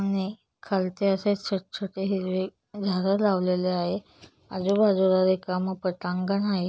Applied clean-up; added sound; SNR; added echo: none; none; none; none.